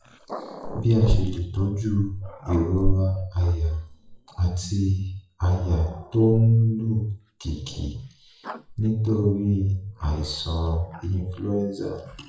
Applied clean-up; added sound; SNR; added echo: classical method WPE with log-MMSE.